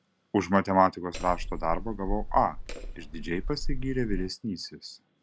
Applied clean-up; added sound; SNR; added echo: none; Hammer; 3 dB; none.